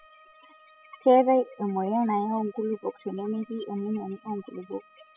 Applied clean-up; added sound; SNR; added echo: classical method spectral subtraction.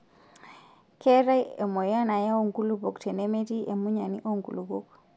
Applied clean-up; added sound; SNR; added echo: none; none; none; none.